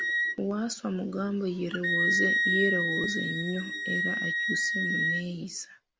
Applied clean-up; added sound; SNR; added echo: none; Wind instrument, woodwind instrument; -3 dB; none.